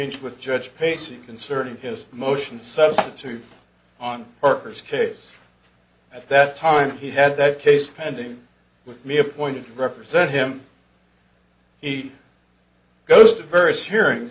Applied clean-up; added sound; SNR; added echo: none; none; none; none.